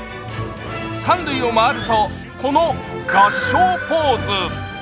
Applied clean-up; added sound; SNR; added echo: none; none; none; none.